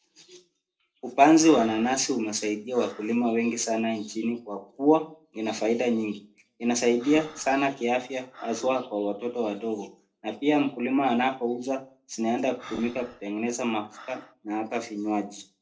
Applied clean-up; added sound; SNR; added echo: neural separator model SepFormer DNS4.